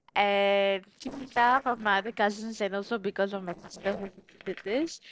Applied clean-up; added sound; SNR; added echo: neural separator model SepFormer DNS4.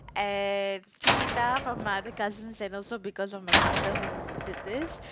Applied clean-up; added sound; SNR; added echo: none; Slam; -2 dB; none.